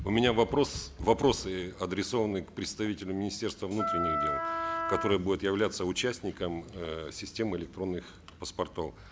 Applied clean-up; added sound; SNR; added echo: none; Wind instrument, woodwind instrument; 1 dB; none.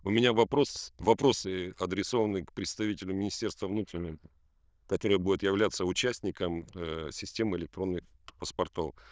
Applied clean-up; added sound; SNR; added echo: neural diffusion model UNIVERSE++.